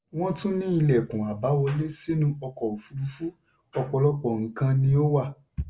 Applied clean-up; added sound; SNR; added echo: none; none; none; none.